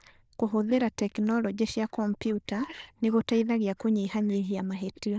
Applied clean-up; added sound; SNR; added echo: neural diffusion model UNIVERSE++.